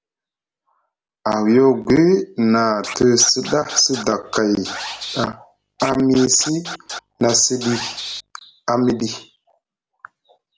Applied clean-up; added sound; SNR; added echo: none; Scratching (performance technique); 13 dB; none.